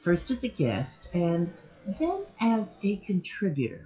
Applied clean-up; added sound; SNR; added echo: classical method WPE with log-MMSE.